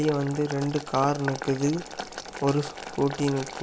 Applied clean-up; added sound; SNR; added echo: none; Boiling; 11 dB; none.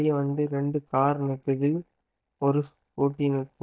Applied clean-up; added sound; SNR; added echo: neural mask model DeepFilterNet 3.